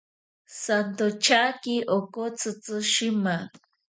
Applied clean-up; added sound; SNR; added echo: none; none; none; none.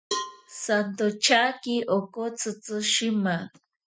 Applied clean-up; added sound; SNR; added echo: classical method Wiener filter.